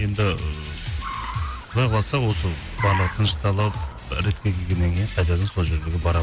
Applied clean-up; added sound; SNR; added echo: none; Car; 14 dB; none.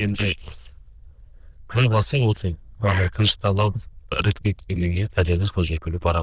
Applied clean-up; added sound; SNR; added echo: neural diffusion model UNIVERSE++.